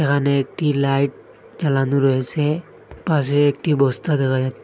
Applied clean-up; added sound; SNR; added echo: none; none; none; none.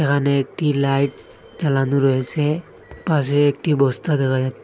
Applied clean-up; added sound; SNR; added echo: none; Glass; 20 dB; none.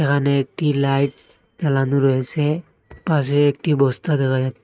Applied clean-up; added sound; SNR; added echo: neural mask model RNNoise.